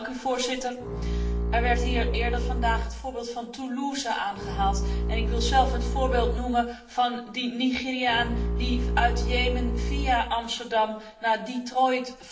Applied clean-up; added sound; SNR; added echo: none; Bowed string instrument; 0 dB; reverberation time 0.6 s.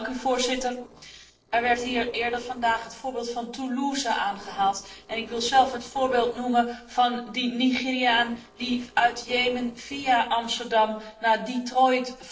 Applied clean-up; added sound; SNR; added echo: neural separator model SepFormer DNS4.